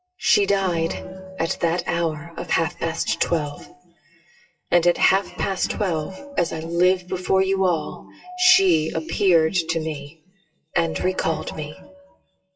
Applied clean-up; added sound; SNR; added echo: classical method WPE with log-MMSE.